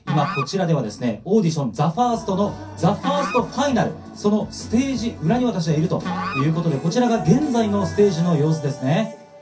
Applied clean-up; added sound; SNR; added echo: none; Musical instrument; 13 dB; reverberation time 0.3 s.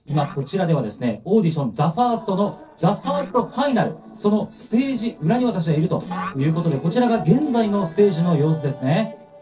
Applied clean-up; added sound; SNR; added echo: neural separator model SepFormer DNS4.